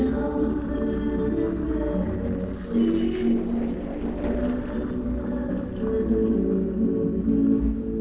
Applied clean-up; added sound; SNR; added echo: neural separator model SepFormer DNS4.